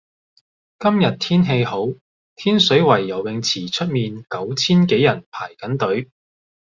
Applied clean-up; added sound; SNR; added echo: none; none; none; none.